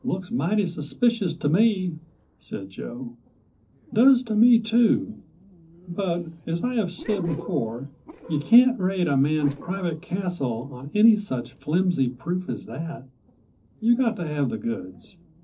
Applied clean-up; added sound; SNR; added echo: neural separator model SepFormer DNS4.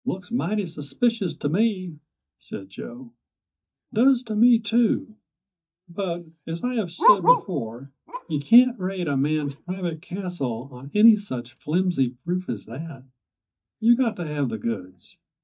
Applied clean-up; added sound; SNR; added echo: neural mask model DeepFilterNet 3.